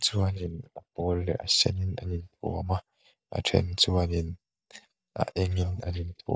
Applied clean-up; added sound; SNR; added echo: neural mask model DeepFilterNet 3.